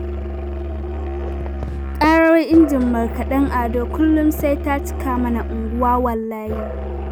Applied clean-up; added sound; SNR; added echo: none; Musical instrument; 6 dB; none.